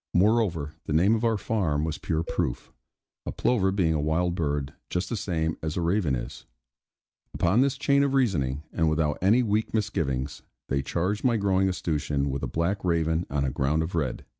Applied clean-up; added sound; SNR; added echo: none; Cowbell; 19 dB; none.